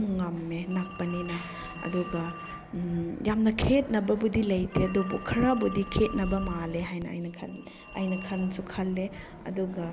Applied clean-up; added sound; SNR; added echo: none; Telephone; 13 dB; none.